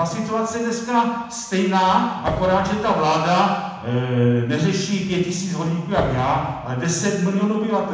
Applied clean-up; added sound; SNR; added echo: none; Thump, thud; 11 dB; reverberation time 1.0 s.